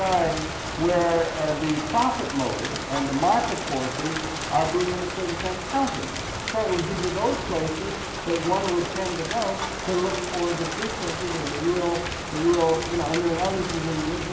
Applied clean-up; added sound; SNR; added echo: none; Rain; 5 dB; reverberation time 1.0 s.